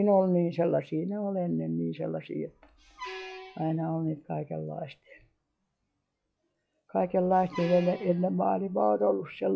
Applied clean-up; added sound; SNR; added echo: classical method log-MMSE.